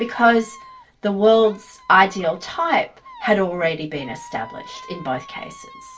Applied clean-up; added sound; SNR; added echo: none; Squeak; 19 dB; reverberation time 0.2 s.